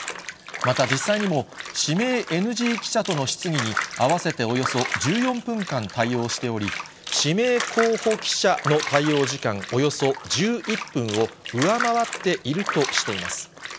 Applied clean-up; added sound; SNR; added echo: none; Bathtub (filling or washing); 8 dB; none.